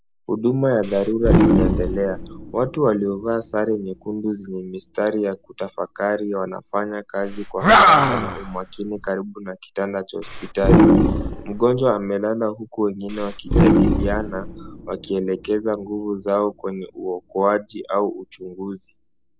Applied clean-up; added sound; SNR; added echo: none; Animal; -1 dB; none.